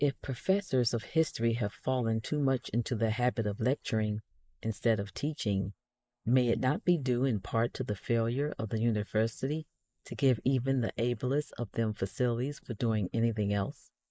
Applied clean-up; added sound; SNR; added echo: neural mask model Resemble Enhance denoiser.